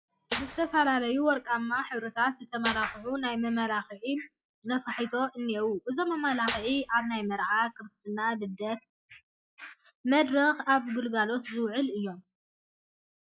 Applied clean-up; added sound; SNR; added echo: classical method log-MMSE.